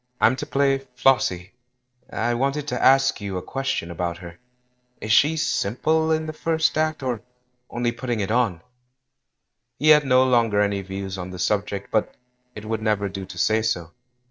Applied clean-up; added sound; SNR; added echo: neural separator model SepFormer DNS4.